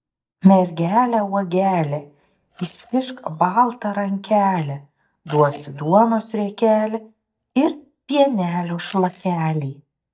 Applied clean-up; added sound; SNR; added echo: neural mask model DeepFilterNet 3.